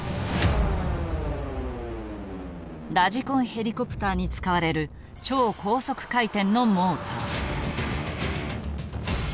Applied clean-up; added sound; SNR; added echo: none; none; none; none.